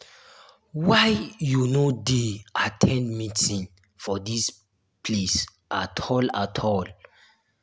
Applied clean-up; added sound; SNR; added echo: none; none; none; none.